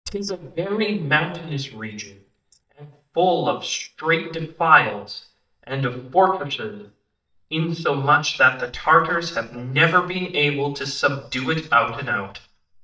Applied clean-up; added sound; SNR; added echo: neural mask model DeepFilterNet 3.